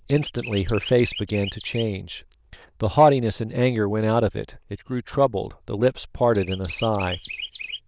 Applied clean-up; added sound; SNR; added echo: neural diffusion model UNIVERSE++.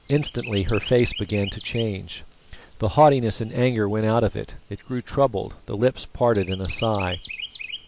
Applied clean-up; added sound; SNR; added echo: none; Chirp, tweet; 16 dB; none.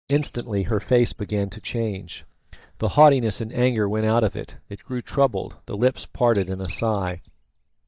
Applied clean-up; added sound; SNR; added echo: neural mask model DeepFilterNet 3.